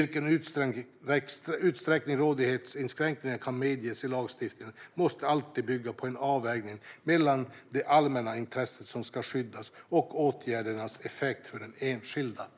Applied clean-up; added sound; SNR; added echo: neural mask model Resemble Enhance denoiser.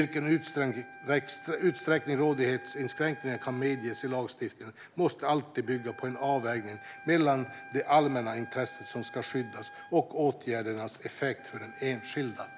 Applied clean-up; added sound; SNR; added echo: none; Wind instrument, woodwind instrument; 18 dB; none.